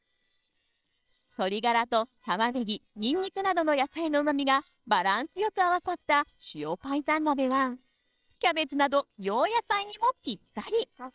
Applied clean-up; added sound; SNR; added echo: neural separator model SepFormer WHAMR!.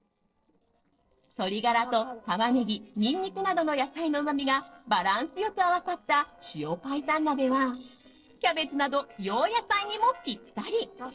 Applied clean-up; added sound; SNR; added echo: neural separator model SepFormer DNS4.